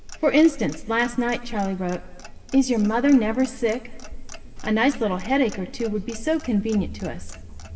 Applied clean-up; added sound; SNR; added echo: none; Clock; 12 dB; reverberation time 2.8 s.